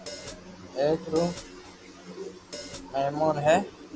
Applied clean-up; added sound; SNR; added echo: none; Hi-hat; 15 dB; none.